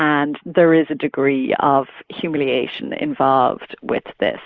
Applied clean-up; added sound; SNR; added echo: neural mask model Resemble Enhance denoiser.